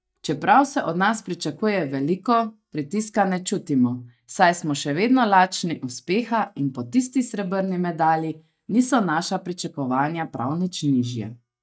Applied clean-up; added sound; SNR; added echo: neural mask model DeepFilterNet 3.